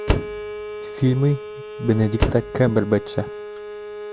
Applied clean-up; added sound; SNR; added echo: none; Slam + Bowed string instrument; 5 dB; none.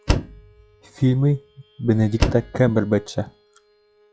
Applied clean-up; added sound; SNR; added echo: classical method log-MMSE.